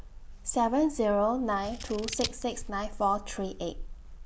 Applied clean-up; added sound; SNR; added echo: none; Scissors; 10 dB; none.